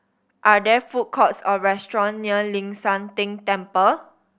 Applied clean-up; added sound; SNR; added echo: none; none; none; none.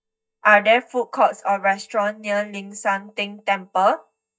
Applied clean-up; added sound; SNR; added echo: neural mask model DeepFilterNet 3.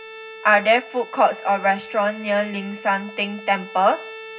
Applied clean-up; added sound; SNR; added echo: none; Bowed string instrument; 16 dB; reverberation time 0.4 s.